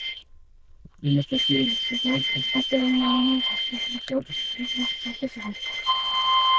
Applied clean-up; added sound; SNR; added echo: neural diffusion model UNIVERSE++.